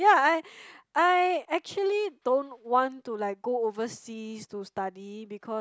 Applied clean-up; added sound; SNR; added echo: none; none; none; none.